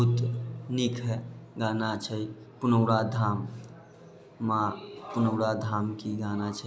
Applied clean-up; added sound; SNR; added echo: none; none; none; none.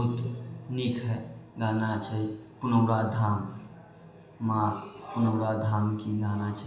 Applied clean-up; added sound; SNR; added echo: none; Wind instrument, woodwind instrument; 20 dB; reverberation time 0.7 s.